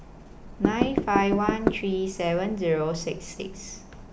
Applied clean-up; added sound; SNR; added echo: none; Knock / Wood; -1 dB; none.